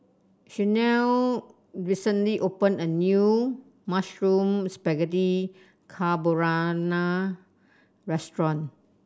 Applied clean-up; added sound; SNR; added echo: none; none; none; none.